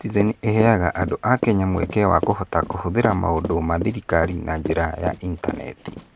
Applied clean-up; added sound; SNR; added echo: none; Run; 11 dB; none.